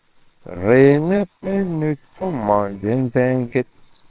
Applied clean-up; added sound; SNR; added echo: neural separator model SepFormer WHAMR!.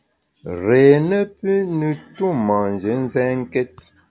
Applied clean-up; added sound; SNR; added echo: none; none; none; none.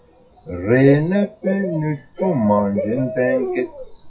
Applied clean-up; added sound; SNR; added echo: classical method WPE with log-MMSE.